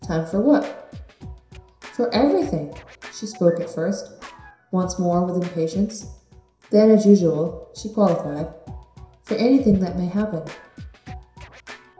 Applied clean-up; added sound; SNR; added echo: none; Scratching (performance technique); 20 dB; reverberation time 0.7 s.